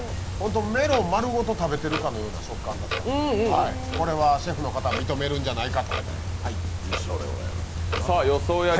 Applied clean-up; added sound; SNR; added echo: none; Clock; 4 dB; none.